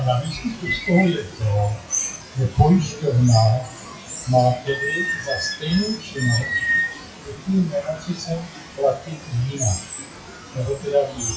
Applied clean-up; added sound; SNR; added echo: classical method WPE with log-MMSE.